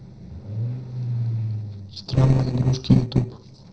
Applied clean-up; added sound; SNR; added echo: neural separator model SepFormer DNS4.